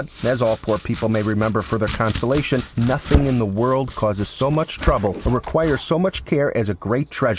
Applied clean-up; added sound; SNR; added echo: none; Domestic sounds, home sounds; 9 dB; none.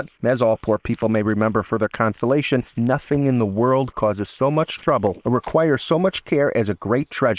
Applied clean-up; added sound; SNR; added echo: neural separator model SepFormer WHAM!.